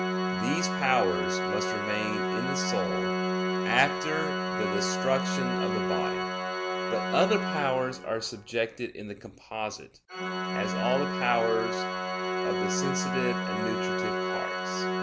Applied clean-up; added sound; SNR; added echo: none; Organ; -1 dB; none.